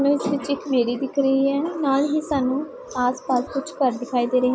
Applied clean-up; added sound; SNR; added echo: none; none; none; none.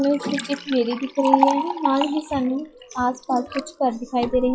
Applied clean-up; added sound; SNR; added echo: classical method log-MMSE.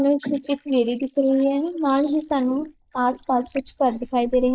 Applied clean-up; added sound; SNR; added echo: neural mask model Resemble Enhance denoiser.